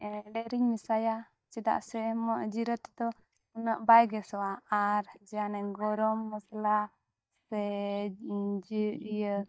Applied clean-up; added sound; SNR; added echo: neural mask model DeepFilterNet 3.